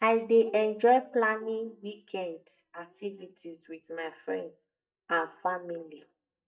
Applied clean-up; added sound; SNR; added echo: neural mask model DeepFilterNet 3.